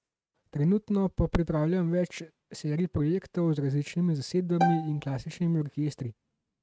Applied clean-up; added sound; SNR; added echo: neural mask model RNNoise.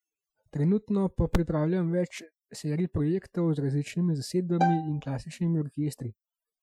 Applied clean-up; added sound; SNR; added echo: classical method Wiener filter.